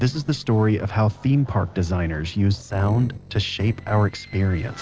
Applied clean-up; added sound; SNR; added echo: neural separator model SepFormer DNS4.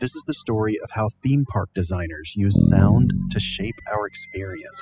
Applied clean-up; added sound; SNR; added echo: classical method spectral subtraction.